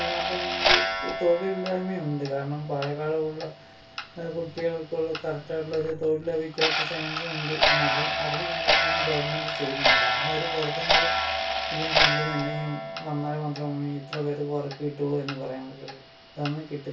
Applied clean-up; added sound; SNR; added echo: none; Clock; -2 dB; reverberation time 0.2 s.